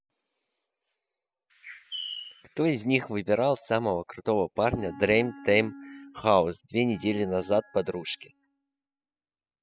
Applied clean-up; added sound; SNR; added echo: classical method spectral subtraction.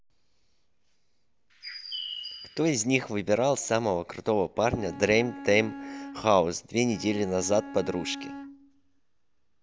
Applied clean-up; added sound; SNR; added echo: none; Bowed string instrument + Bird; 12 dB; none.